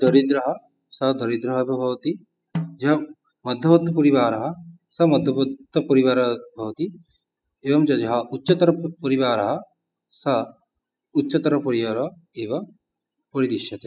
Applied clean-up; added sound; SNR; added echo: classical method spectral subtraction.